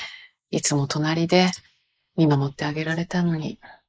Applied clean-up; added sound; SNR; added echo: neural mask model Resemble Enhance denoiser.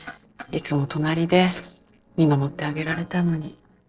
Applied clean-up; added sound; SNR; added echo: neural separator model SepFormer DNS4.